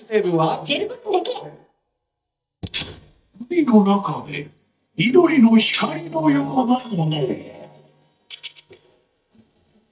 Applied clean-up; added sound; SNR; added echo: neural mask model DeepFilterNet 3.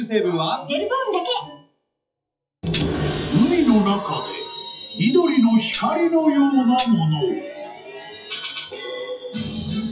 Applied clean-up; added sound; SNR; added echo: classical method WPE with log-MMSE.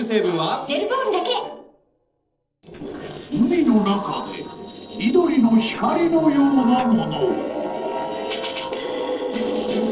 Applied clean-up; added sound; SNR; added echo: neural separator model SepFormer DNS4.